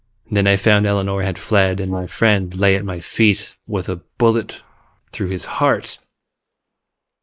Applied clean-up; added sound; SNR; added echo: neural mask model Resemble Enhance denoiser.